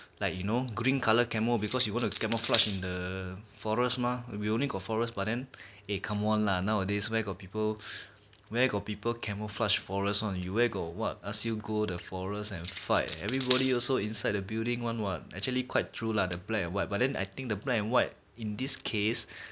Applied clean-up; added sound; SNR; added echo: none; Coin (dropping); -2 dB; none.